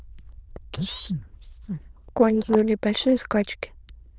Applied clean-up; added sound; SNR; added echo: neural diffusion model UNIVERSE++.